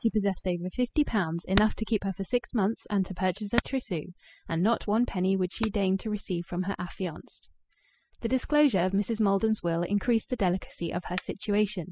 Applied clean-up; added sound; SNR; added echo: classical method spectral subtraction.